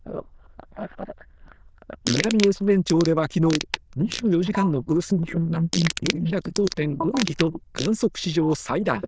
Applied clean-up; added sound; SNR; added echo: neural diffusion model UNIVERSE++.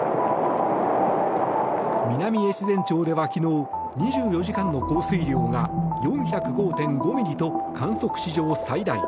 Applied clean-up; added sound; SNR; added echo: none; none; none; none.